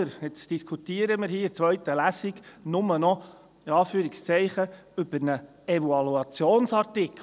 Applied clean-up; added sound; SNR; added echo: none; none; none; none.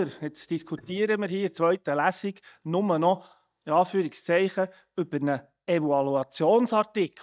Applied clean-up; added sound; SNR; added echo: neural mask model DeepFilterNet 3.